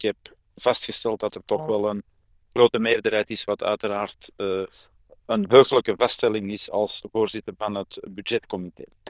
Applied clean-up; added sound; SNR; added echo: neural diffusion model UNIVERSE++.